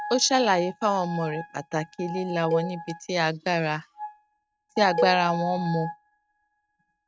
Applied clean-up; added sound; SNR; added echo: neural mask model RNNoise.